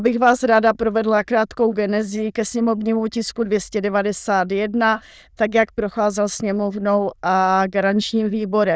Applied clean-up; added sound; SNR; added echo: neural diffusion model UNIVERSE++.